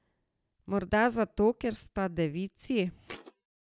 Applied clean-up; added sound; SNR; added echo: none; Thump, thud; 16 dB; none.